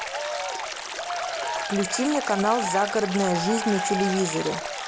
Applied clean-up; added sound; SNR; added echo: none; Stream + Cheering; 3 dB; none.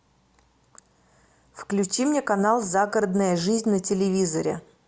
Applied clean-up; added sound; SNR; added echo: none; none; none; none.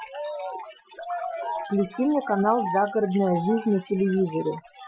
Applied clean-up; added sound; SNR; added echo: classical method Wiener filter.